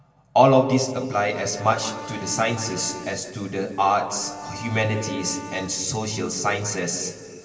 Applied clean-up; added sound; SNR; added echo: none; Bowed string instrument; 15 dB; reverberation time 2.4 s.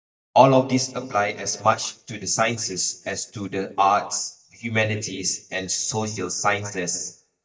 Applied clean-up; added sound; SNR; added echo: neural mask model DeepFilterNet 3.